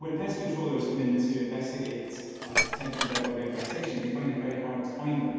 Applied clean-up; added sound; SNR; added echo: none; Dishes, pots, and pans; 4 dB; reverberation time 2.1 s.